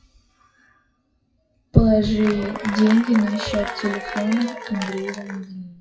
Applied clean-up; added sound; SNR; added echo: classical method WPE with log-MMSE.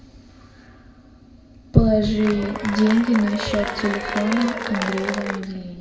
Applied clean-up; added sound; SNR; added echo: none; Applause / Cheering; 7 dB; reverberation time 1.7 s.